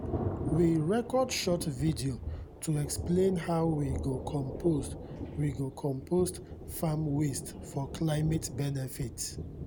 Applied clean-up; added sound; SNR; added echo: none; Thunder; 7 dB; none.